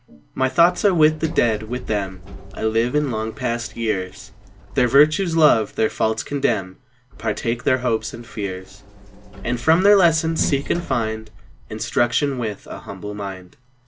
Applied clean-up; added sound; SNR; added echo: none; Sliding door; 15 dB; none.